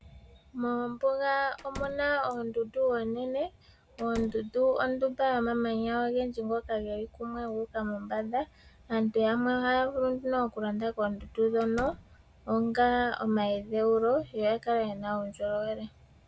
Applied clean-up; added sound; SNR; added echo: none; Slam; 15 dB; none.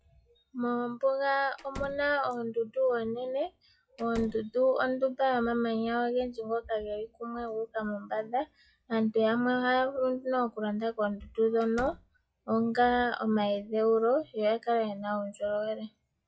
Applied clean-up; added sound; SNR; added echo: classical method log-MMSE.